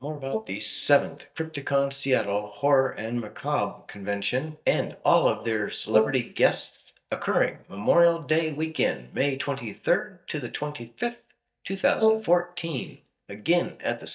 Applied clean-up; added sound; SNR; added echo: neural mask model DeepFilterNet 3.